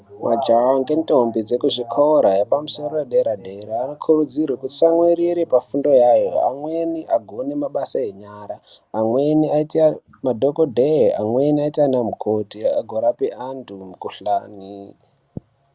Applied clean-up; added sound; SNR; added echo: none; none; none; none.